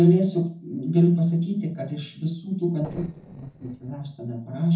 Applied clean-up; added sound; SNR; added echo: neural separator model SepFormer DNS4.